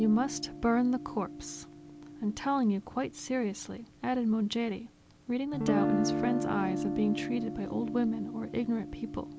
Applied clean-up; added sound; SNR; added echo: none; Guitar; 5 dB; none.